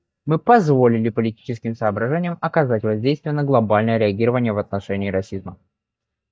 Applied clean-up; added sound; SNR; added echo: neural mask model DeepFilterNet 3.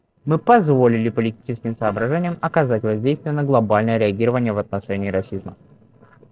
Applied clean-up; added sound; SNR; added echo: neural separator model SepFormer DNS4.